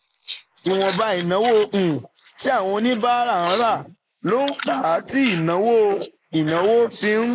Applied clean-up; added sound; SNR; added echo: neural mask model Resemble Enhance denoiser.